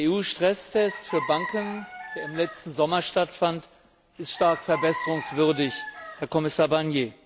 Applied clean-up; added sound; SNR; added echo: none; Chicken, rooster; 11 dB; none.